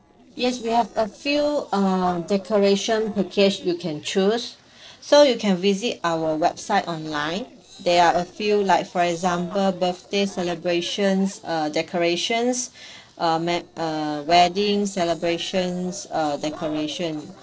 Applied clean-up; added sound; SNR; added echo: neural separator model SepFormer DNS4.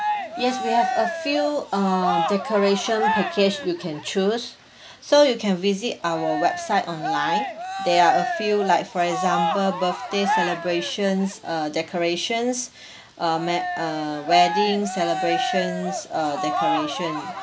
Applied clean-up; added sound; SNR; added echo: none; Cheering; 5 dB; none.